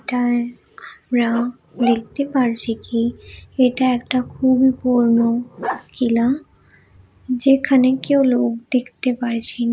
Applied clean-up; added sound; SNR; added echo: none; Growling; 17 dB; none.